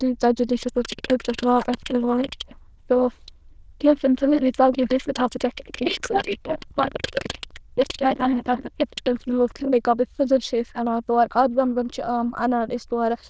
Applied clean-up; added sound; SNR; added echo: neural diffusion model UNIVERSE++.